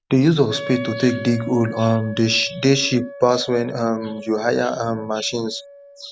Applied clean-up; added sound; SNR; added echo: none; Wind instrument, woodwind instrument; 15 dB; none.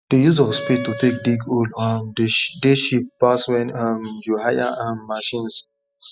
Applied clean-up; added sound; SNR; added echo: classical method spectral subtraction.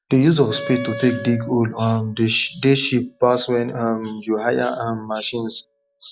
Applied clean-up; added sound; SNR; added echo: classical method log-MMSE.